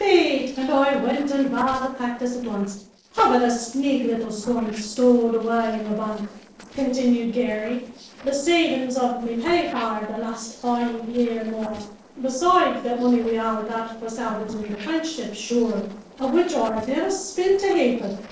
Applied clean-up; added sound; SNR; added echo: neural separator model SepFormer DNS4.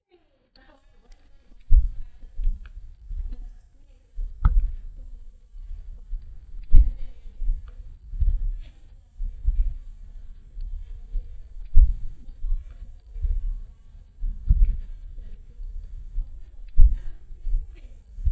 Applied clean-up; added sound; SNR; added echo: neural mask model DeepFilterNet 3.